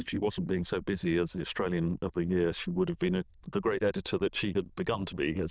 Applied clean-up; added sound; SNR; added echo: neural diffusion model UNIVERSE++.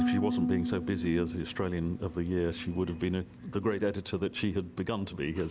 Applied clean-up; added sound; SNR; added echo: none; Harp; 5 dB; none.